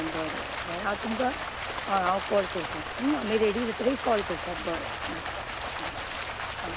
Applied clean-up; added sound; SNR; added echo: none; Stream; 3 dB; none.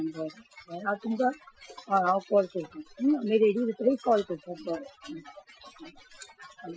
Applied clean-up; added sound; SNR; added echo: classical method Wiener filter.